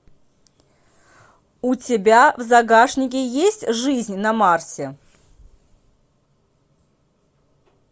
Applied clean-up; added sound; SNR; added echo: none; none; none; none.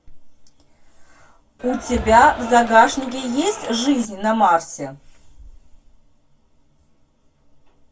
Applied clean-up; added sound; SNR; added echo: none; Cheering; 10 dB; reverberation time 0.2 s.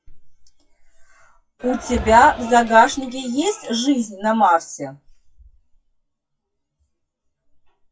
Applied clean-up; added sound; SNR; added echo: classical method WPE with log-MMSE.